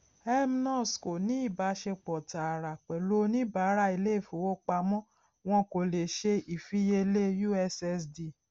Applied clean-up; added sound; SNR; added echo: none; none; none; none.